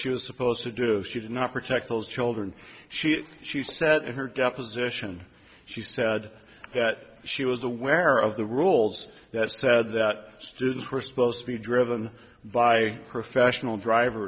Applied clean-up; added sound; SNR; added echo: none; none; none; none.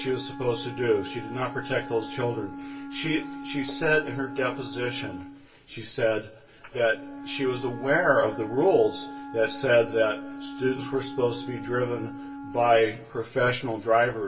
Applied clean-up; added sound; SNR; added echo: none; Wind instrument, woodwind instrument; 12 dB; reverberation time 0.2 s.